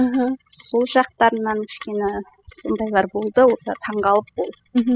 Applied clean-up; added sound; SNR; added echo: classical method spectral subtraction.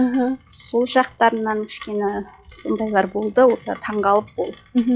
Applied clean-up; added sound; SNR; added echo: classical method log-MMSE.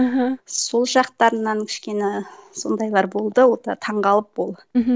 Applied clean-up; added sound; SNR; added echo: none; none; none; none.